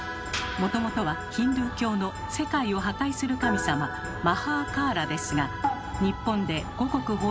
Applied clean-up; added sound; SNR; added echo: none; Organ; 11 dB; none.